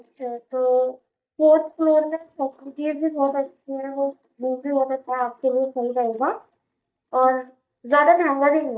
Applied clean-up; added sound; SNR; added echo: neural mask model DeepFilterNet 3.